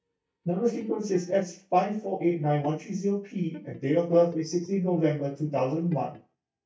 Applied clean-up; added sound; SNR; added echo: neural mask model DeepFilterNet 3.